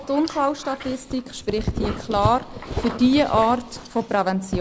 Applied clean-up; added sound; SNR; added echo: none; Dog; 9 dB; none.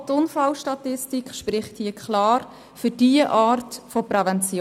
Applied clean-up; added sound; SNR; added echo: none; none; none; none.